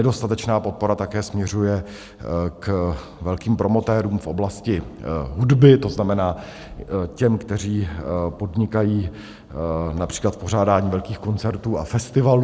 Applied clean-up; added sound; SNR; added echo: none; none; none; none.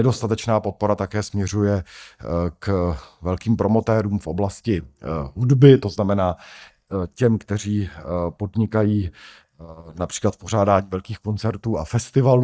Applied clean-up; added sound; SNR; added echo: neural mask model DeepFilterNet 3.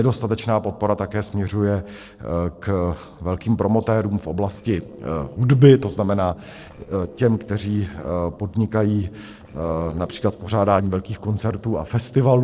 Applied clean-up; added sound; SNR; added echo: neural separator model SepFormer DNS4.